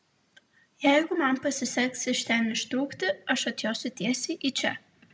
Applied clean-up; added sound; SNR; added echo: none; none; none; none.